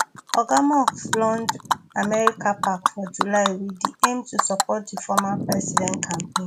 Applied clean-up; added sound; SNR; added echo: none; Animal; 2 dB; none.